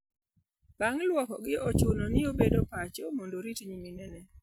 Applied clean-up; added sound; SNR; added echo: none; none; none; none.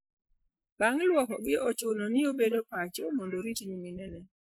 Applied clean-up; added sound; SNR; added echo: neural mask model Resemble Enhance denoiser.